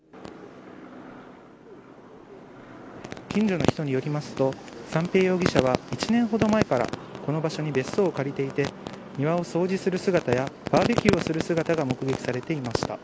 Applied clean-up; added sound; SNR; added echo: none; none; none; none.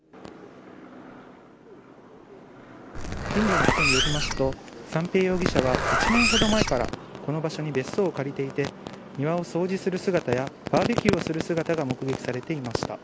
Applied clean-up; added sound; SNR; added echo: none; Zipper (clothing); -1 dB; none.